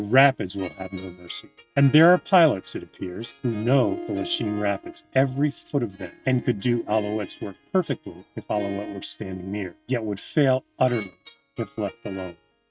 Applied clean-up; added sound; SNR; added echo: neural mask model RNNoise.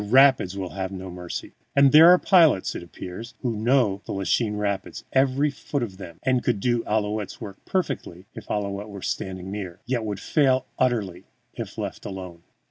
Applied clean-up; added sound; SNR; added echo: none; none; none; none.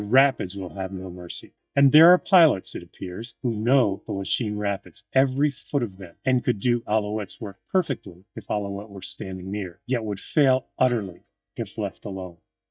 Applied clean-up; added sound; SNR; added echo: neural mask model DeepFilterNet 3.